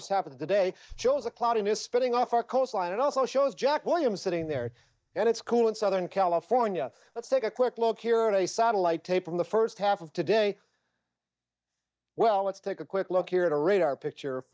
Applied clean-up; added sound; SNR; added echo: neural mask model DeepFilterNet 3.